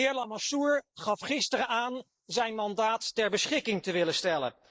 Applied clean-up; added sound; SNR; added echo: neural mask model Resemble Enhance denoiser.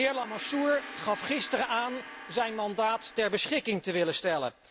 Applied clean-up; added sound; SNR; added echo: none; Gong; 14 dB; none.